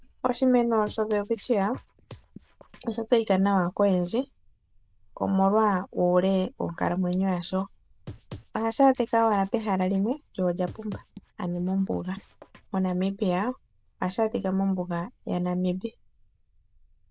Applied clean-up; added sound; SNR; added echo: neural diffusion model UNIVERSE++.